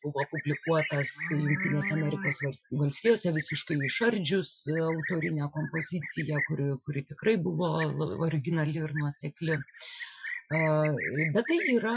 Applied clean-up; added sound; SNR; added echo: classical method Wiener filter.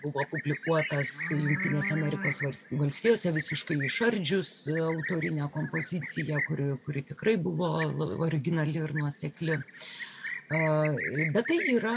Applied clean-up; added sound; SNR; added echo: none; Livestock, farm animals, working animals; 8 dB; none.